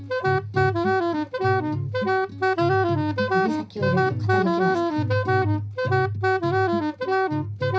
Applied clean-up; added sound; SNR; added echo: none; Wind instrument, woodwind instrument; -5 dB; reverberation time 0.5 s.